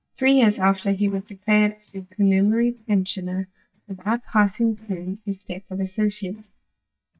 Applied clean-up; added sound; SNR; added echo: neural mask model DeepFilterNet 3.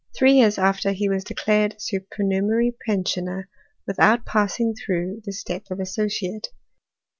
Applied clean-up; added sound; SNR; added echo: none; none; none; none.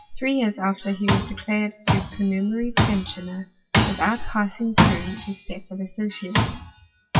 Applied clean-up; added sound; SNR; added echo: classical method WPE with log-MMSE.